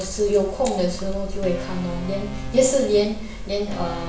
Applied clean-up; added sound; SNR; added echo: none; Organ; 16 dB; reverberation time 0.7 s.